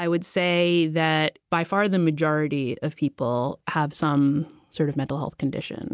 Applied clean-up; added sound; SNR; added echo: none; none; none; none.